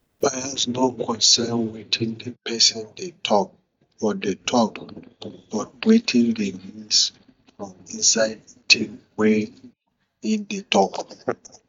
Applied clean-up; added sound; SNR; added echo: neural mask model DeepFilterNet 3.